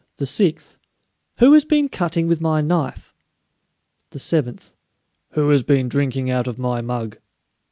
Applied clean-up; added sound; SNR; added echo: none; none; none; none.